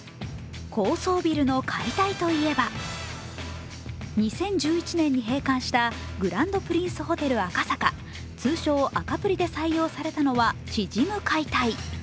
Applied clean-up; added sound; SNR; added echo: none; none; none; none.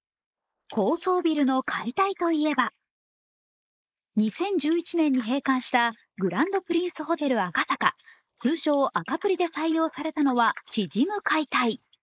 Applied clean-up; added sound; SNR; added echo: neural mask model Resemble Enhance denoiser.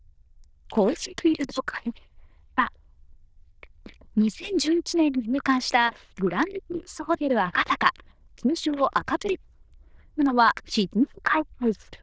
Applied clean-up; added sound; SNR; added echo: neural diffusion model UNIVERSE++.